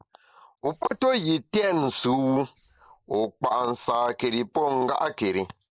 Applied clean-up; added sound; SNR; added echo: neural mask model Resemble Enhance denoiser.